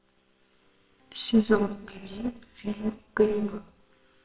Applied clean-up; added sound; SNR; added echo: neural separator model SepFormer WHAMR!.